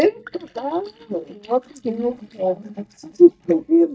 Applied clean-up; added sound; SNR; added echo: neural mask model DeepFilterNet 3.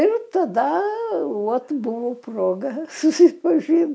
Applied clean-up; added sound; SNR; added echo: none; none; none; none.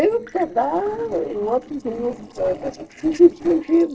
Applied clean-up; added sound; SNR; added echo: neural separator model SepFormer DNS4.